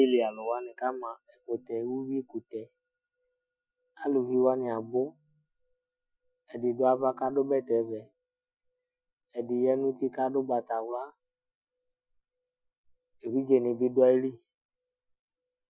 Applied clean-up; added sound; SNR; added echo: classical method Wiener filter.